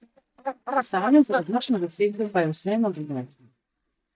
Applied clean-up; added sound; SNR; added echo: neural mask model DeepFilterNet 3.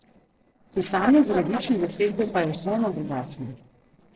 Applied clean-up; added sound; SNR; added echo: neural separator model SepFormer DNS4.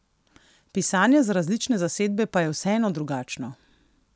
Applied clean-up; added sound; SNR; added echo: none; none; none; none.